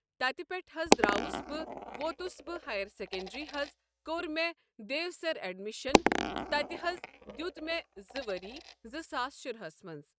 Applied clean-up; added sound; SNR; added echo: neural mask model RNNoise.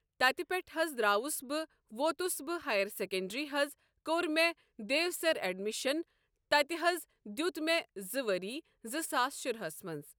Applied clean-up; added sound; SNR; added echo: none; none; none; none.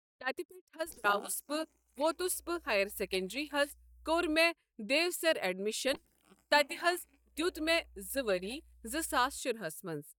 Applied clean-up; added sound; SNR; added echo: neural mask model DeepFilterNet 3.